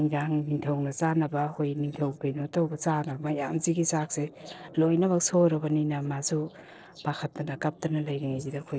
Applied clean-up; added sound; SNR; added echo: neural separator model SepFormer DNS4.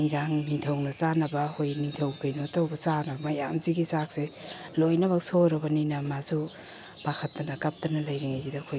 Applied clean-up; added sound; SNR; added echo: none; Chime; 15 dB; none.